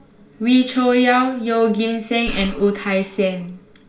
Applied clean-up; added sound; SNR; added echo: none; Breathing; 18 dB; reverberation time 0.4 s.